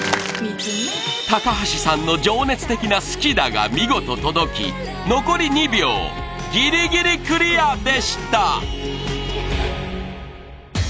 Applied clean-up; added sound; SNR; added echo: none; Bowed string instrument; 20 dB; none.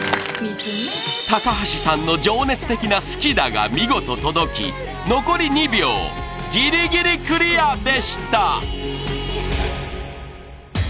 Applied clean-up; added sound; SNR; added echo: none; none; none; none.